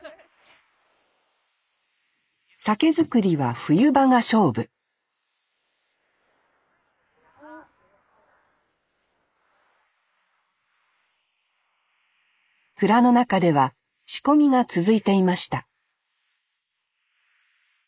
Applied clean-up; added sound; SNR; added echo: neural mask model Resemble Enhance denoiser.